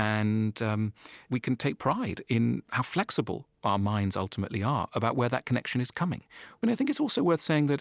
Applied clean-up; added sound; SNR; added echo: none; none; none; none.